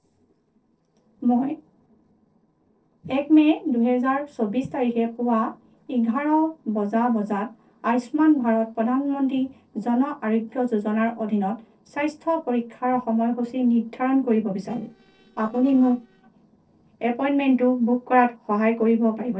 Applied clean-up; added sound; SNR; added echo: neural separator model SepFormer DNS4.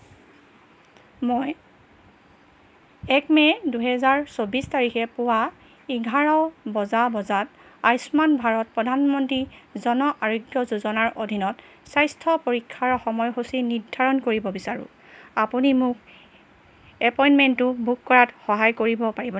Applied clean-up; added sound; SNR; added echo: none; none; none; none.